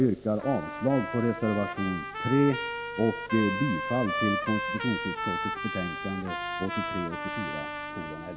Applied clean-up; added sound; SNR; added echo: none; Trumpet; 4 dB; none.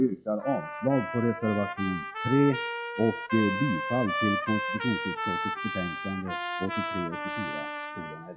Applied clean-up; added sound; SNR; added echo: classical method log-MMSE.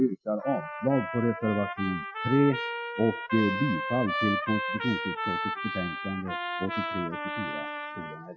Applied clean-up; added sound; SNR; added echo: classical method Wiener filter.